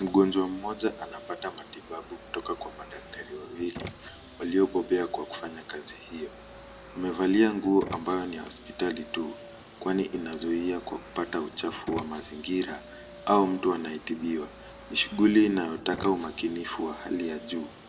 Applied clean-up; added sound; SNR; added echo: none; Car; 16 dB; reverberation time 0.9 s.